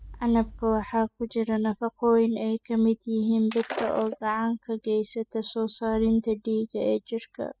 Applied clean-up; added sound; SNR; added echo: classical method spectral subtraction.